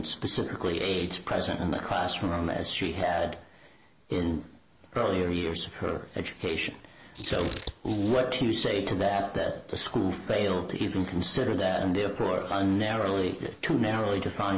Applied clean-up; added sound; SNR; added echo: neural mask model Resemble Enhance denoiser.